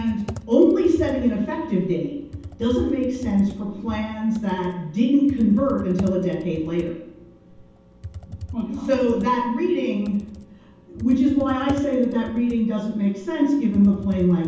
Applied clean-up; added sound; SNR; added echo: none; Computer keyboard; 17 dB; reverberation time 0.9 s.